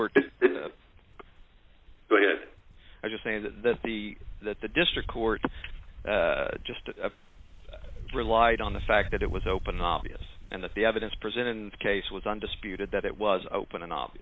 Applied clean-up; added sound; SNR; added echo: none; Wind; 10 dB; none.